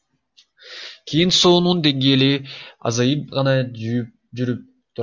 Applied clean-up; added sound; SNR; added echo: none; none; none; none.